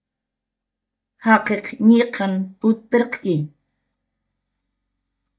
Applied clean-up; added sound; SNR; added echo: neural mask model DeepFilterNet 3.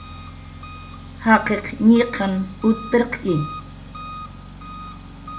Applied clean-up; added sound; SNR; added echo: none; Engine; 13 dB; reverberation time 0.2 s.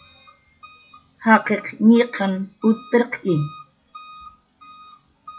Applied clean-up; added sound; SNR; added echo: classical method WPE with log-MMSE.